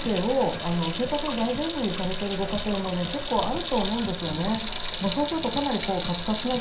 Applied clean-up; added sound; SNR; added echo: none; Sink (filling or washing) / Water tap, faucet; 5 dB; reverberation time 0.5 s.